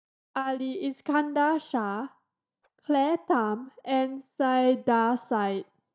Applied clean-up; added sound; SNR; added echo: neural mask model DeepFilterNet 3.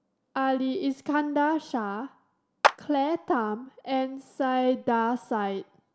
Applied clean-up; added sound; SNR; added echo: none; Clapping; 2 dB; none.